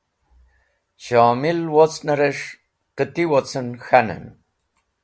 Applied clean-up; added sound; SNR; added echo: none; none; none; none.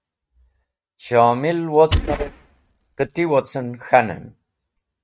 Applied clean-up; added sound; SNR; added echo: neural mask model RNNoise.